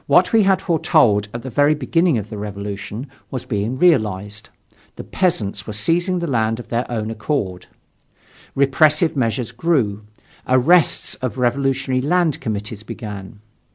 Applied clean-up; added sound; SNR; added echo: none; none; none; none.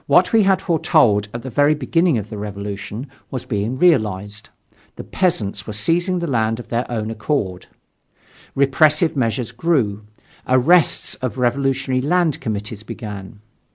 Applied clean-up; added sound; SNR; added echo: neural mask model Resemble Enhance denoiser.